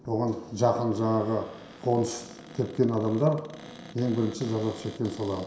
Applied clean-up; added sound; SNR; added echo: none; Cupboard open or close; 20 dB; reverberation time 0.7 s.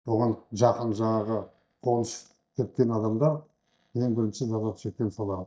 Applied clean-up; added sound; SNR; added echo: neural mask model DeepFilterNet 3.